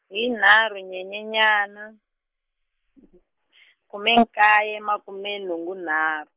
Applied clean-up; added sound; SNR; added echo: neural mask model Resemble Enhance denoiser.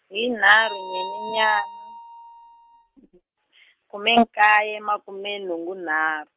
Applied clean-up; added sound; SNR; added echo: neural mask model RNNoise.